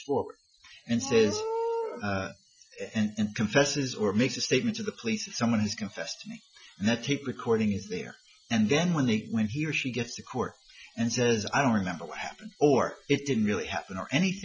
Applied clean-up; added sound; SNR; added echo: classical method Wiener filter.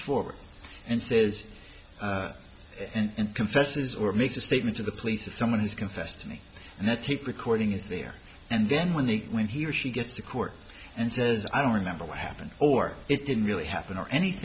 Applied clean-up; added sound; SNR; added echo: none; none; none; none.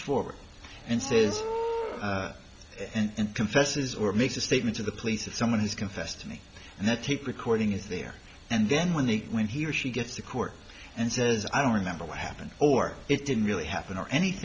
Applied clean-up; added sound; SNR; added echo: none; Livestock, farm animals, working animals; 15 dB; none.